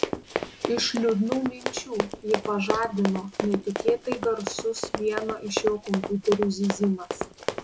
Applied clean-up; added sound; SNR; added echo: none; Run; 5 dB; none.